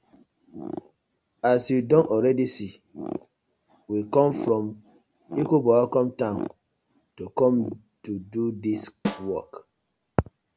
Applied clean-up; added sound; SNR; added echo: none; Snare drum; 10 dB; none.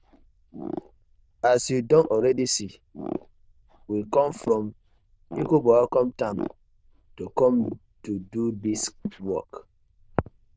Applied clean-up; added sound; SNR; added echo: neural diffusion model UNIVERSE++.